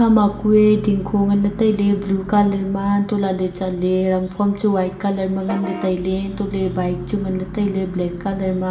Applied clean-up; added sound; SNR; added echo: none; Bus / Vehicle horn, car horn, honking; 13 dB; reverberation time 0.7 s.